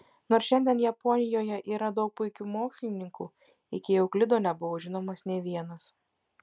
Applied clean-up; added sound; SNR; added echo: none; none; none; none.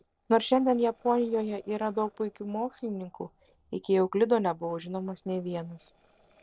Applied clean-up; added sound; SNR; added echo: neural separator model SepFormer DNS4.